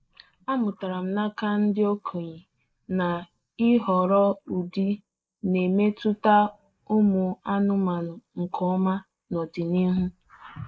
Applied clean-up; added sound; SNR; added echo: neural mask model Resemble Enhance denoiser.